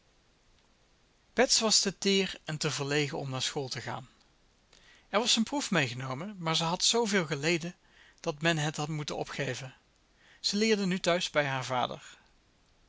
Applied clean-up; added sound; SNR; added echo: none; none; none; none.